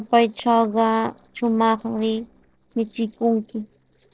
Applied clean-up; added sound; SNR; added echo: neural separator model SepFormer DNS4.